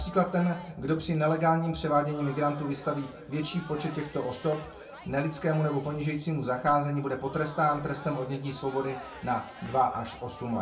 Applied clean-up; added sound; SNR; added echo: none; Crowd; 18 dB; reverberation time 0.2 s.